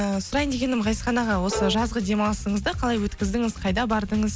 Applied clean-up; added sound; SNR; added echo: none; Bowed string instrument; 11 dB; none.